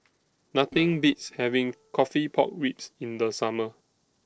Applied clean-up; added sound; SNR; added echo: neural separator model SepFormer DNS4.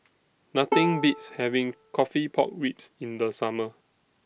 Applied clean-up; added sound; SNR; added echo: none; Bowed string instrument; 7 dB; none.